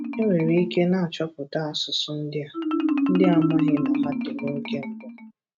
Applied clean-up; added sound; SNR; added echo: neural mask model RNNoise.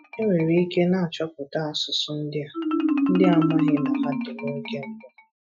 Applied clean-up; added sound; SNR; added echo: classical method Wiener filter.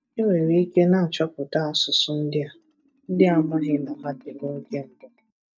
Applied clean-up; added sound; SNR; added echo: neural mask model DeepFilterNet 3.